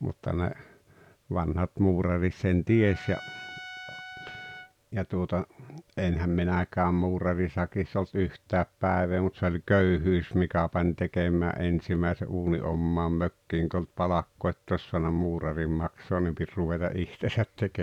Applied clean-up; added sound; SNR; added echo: none; Trumpet; 17 dB; none.